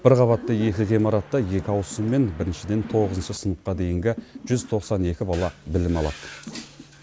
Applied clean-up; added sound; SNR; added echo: none; none; none; none.